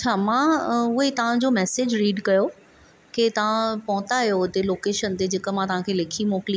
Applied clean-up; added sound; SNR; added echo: none; none; none; none.